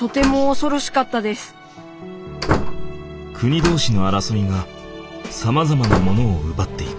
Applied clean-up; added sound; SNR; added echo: none; Slam; 3 dB; none.